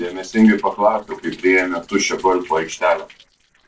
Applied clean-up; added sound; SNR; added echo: neural separator model SepFormer DNS4.